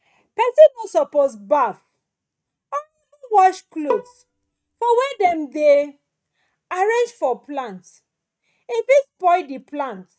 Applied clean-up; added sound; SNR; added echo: neural mask model RNNoise.